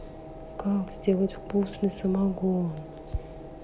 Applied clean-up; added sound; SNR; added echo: none; none; none; none.